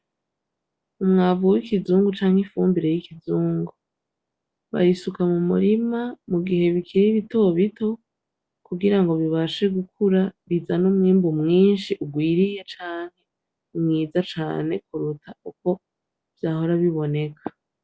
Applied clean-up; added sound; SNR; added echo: none; none; none; none.